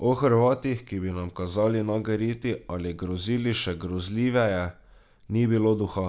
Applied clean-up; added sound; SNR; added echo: none; none; none; none.